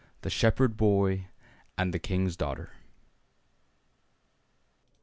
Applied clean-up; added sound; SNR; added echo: none; none; none; none.